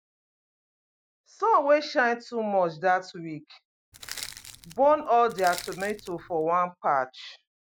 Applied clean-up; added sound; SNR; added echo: none; Crushing; 15 dB; none.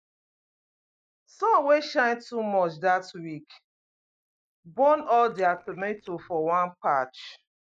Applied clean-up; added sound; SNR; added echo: neural mask model Resemble Enhance denoiser.